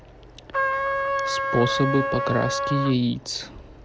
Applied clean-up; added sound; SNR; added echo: none; Trumpet; 0 dB; none.